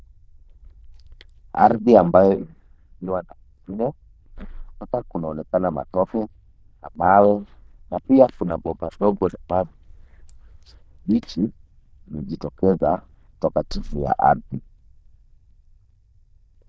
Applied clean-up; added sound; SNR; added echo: neural diffusion model UNIVERSE++.